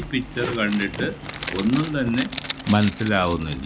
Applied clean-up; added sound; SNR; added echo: none; Zipper (clothing); 7 dB; none.